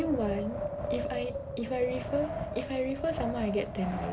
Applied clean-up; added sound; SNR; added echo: none; Wind; 3 dB; none.